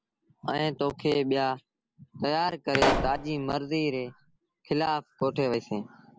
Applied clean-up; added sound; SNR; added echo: none; Explosion; 1 dB; none.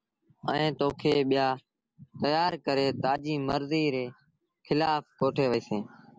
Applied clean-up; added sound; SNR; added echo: none; none; none; none.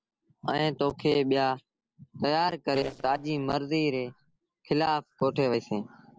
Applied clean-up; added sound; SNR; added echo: neural separator model SepFormer DNS4.